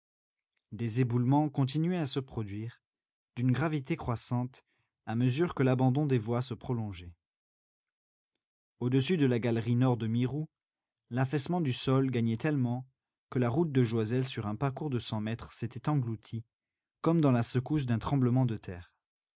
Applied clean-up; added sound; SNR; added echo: none; none; none; none.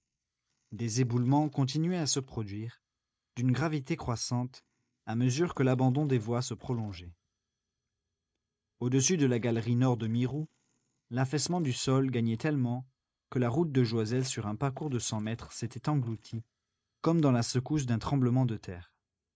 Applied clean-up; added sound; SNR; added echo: neural mask model Resemble Enhance denoiser.